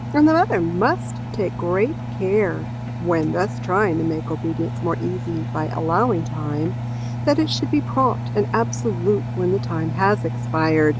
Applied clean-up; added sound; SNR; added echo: none; Engine; 5 dB; none.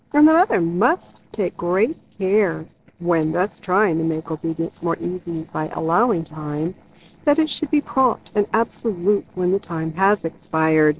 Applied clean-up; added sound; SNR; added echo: neural separator model SepFormer DNS4.